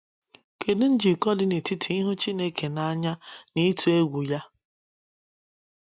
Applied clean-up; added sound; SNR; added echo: none; none; none; none.